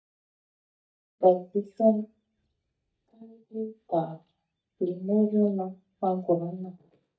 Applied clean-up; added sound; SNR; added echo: neural mask model DeepFilterNet 3.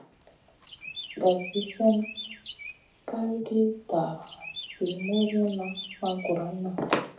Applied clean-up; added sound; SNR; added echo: none; Chirp, tweet; 13 dB; reverberation time 0.4 s.